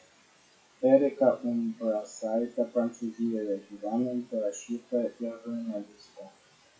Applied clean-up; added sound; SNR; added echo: classical method WPE with log-MMSE.